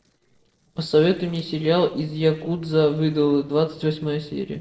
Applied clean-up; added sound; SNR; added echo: neural separator model SepFormer DNS4.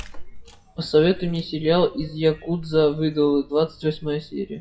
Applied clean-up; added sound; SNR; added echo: classical method WPE with log-MMSE.